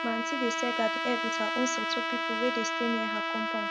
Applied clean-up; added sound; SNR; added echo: none; Trumpet; -2 dB; none.